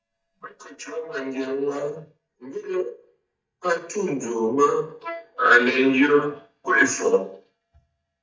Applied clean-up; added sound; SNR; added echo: neural mask model DeepFilterNet 3.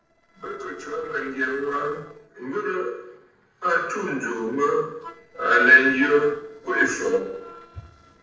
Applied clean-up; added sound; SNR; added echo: neural separator model SepFormer DNS4.